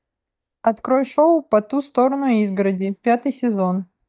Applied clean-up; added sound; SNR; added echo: neural mask model DeepFilterNet 3.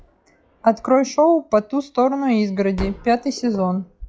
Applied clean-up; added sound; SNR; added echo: classical method log-MMSE.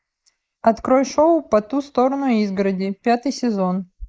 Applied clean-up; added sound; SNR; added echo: neural mask model Resemble Enhance denoiser.